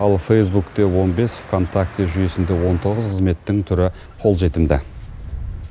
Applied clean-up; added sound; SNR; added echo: none; none; none; none.